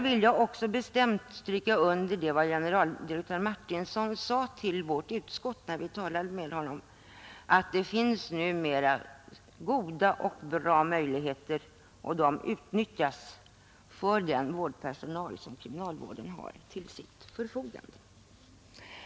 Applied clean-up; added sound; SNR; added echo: none; none; none; none.